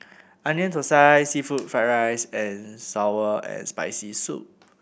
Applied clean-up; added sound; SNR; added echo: none; none; none; none.